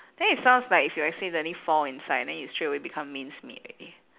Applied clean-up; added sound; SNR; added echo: none; none; none; none.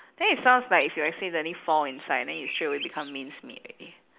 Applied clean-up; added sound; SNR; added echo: neural mask model Resemble Enhance denoiser.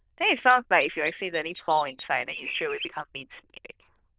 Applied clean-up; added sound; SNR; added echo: neural diffusion model UNIVERSE++.